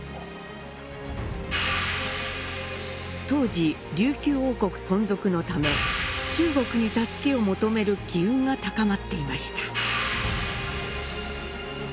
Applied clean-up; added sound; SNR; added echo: none; Hi-hat; 8 dB; none.